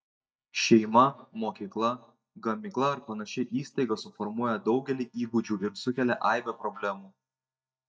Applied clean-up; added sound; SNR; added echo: neural mask model DeepFilterNet 3.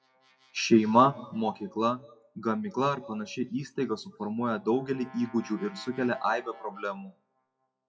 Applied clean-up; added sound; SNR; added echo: classical method WPE with log-MMSE.